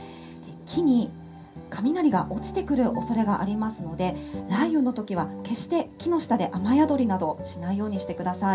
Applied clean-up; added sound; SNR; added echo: none; Brass instrument; 11 dB; reverberation time 0.3 s.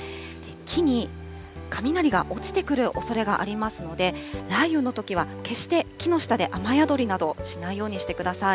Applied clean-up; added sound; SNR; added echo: none; none; none; none.